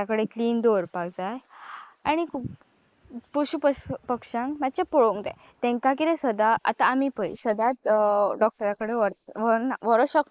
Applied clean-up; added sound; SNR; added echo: neural mask model Resemble Enhance denoiser.